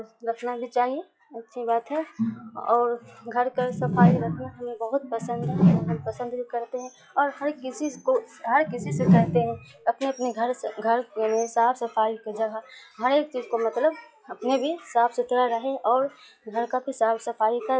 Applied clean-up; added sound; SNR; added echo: classical method log-MMSE.